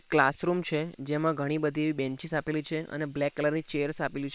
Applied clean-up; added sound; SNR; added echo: neural separator model SepFormer WHAM!.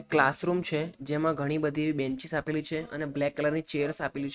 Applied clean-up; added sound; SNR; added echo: neural mask model RNNoise.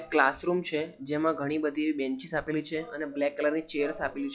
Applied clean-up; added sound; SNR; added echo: classical method log-MMSE.